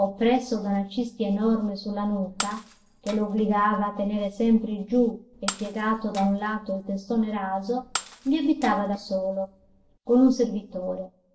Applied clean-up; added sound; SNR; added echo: none; Shatter; 14 dB; reverberation time 0.5 s.